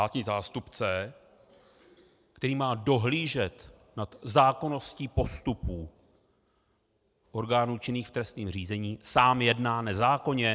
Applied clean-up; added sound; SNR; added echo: none; none; none; none.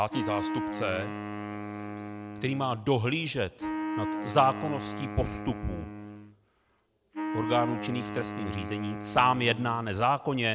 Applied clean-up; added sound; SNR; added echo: none; Wind instrument, woodwind instrument; 6 dB; none.